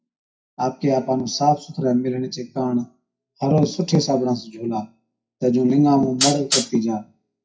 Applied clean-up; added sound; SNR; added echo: classical method WPE with log-MMSE.